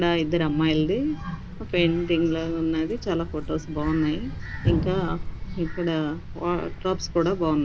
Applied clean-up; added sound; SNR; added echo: none; Thump, thud; 8 dB; none.